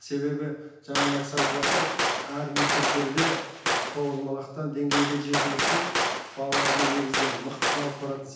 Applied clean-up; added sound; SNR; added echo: none; Gunshot, gunfire; -3 dB; reverberation time 0.9 s.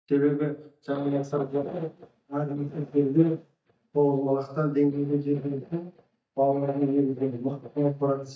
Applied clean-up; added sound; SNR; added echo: neural mask model DeepFilterNet 3.